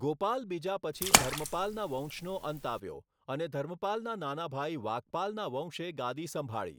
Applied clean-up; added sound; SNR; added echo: none; Splash, splatter; -3 dB; none.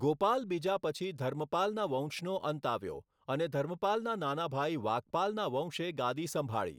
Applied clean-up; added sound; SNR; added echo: none; none; none; none.